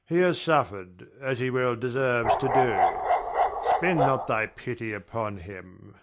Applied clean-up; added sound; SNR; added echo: none; Bark; -2 dB; none.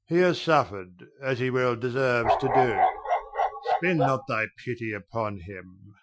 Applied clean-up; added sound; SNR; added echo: classical method Wiener filter.